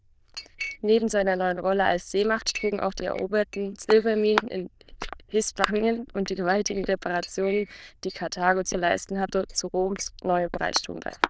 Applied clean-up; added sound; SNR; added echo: neural diffusion model UNIVERSE++.